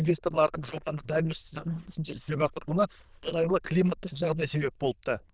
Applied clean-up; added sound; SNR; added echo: neural diffusion model UNIVERSE++.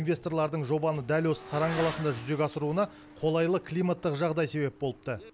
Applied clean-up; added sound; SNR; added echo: none; Motorcycle / Accelerating, revving, vroom; 17 dB; none.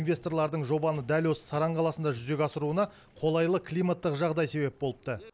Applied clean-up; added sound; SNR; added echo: none; none; none; none.